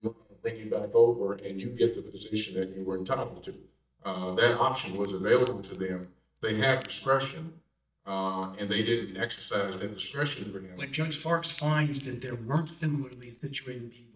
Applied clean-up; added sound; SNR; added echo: neural mask model DeepFilterNet 3.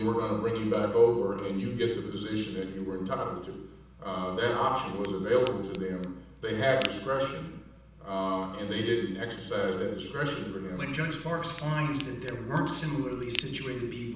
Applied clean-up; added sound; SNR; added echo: none; Crack; 8 dB; reverberation time 0.7 s.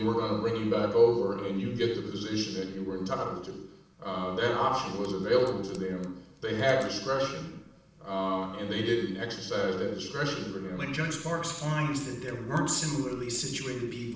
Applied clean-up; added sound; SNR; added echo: neural separator model SepFormer DNS4.